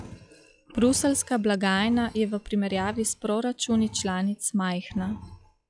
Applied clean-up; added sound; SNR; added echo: classical method log-MMSE.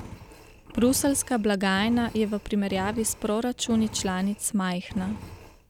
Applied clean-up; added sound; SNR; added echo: none; Engine; 16 dB; none.